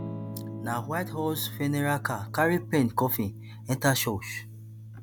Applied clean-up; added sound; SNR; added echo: none; Electric guitar / Strum; 10 dB; none.